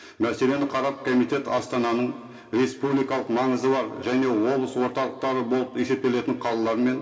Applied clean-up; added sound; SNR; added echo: none; none; none; reverberation time 2.6 s.